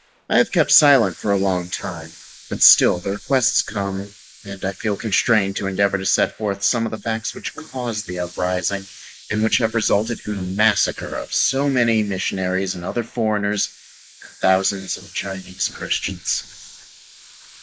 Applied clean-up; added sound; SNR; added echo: neural mask model Resemble Enhance denoiser.